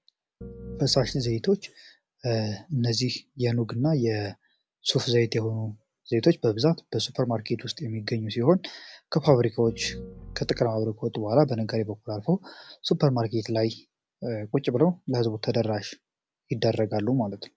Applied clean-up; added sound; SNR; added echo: none; Piano; 14 dB; none.